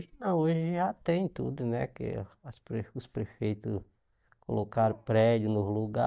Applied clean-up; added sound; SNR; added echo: neural mask model DeepFilterNet 3.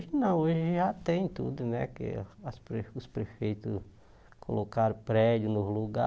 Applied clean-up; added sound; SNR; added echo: none; none; none; none.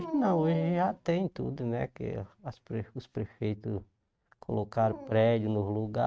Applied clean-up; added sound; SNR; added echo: neural mask model RNNoise.